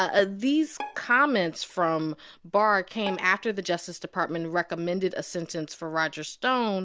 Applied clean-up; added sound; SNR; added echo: none; Bowed string instrument; 19 dB; none.